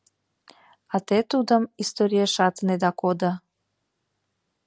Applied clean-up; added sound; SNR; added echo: none; none; none; none.